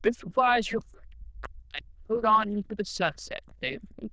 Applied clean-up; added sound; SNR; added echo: neural diffusion model UNIVERSE++.